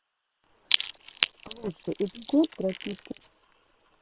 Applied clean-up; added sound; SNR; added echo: neural separator model SepFormer WHAM!.